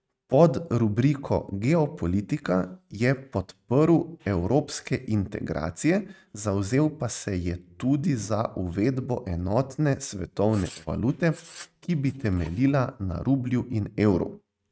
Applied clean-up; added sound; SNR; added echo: neural mask model RNNoise.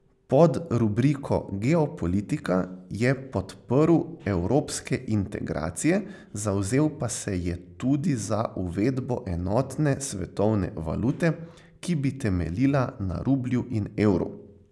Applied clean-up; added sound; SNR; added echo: none; none; none; none.